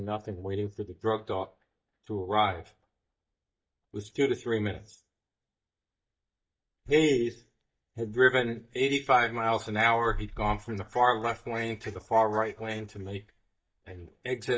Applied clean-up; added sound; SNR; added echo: neural mask model DeepFilterNet 3.